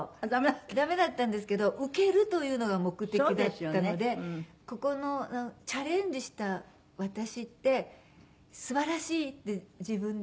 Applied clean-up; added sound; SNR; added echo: none; none; none; none.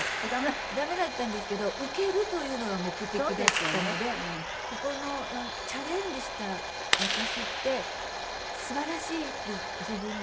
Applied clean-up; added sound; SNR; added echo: none; Clapping + Domestic sounds, home sounds; 0 dB; none.